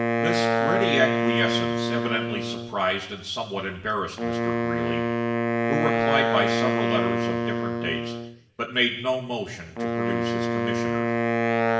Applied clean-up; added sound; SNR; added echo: none; Wind instrument, woodwind instrument; -4 dB; reverberation time 1.0 s.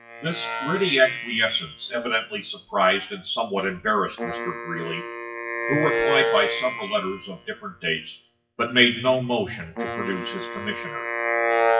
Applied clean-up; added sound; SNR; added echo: classical method WPE with log-MMSE.